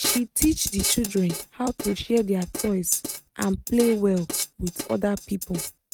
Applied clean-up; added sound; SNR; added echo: neural mask model RNNoise.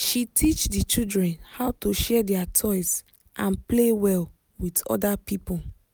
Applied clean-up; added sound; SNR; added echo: none; none; none; none.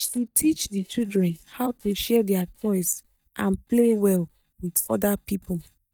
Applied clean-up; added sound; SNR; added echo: neural mask model DeepFilterNet 3.